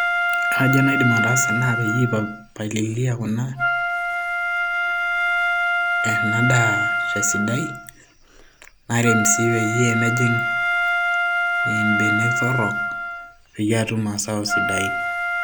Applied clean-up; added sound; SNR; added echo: none; Wind instrument, woodwind instrument; -1 dB; none.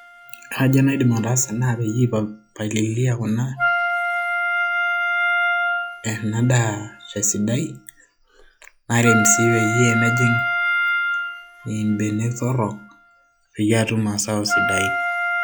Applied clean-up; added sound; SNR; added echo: classical method log-MMSE.